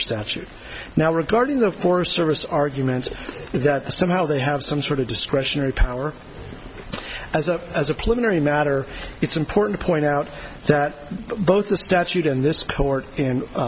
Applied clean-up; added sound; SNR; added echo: none; none; none; none.